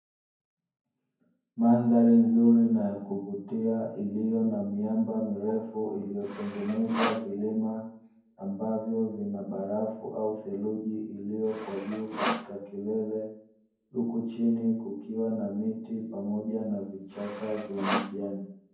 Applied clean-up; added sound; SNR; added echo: none; Sawing; 7 dB; reverberation time 0.9 s.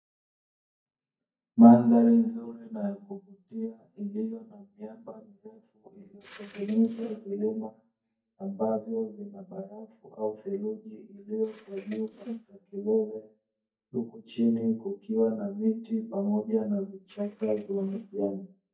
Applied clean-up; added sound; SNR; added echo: neural mask model DeepFilterNet 3.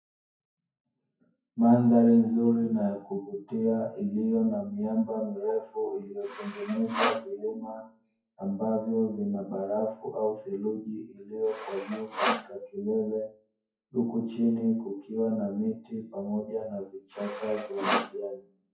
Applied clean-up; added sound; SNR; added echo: classical method WPE with log-MMSE.